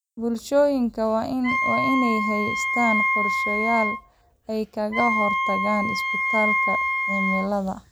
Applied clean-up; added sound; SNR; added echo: none; Wind instrument, woodwind instrument; -1 dB; none.